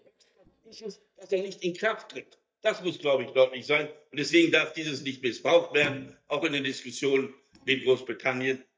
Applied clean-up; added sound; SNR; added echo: neural mask model DeepFilterNet 3.